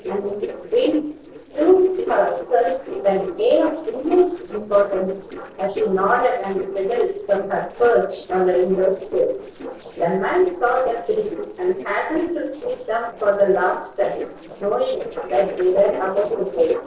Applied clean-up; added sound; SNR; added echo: neural separator model SepFormer DNS4.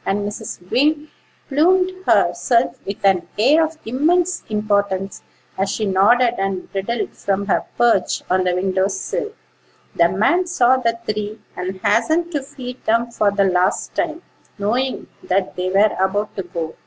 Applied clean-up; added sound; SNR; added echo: none; none; none; none.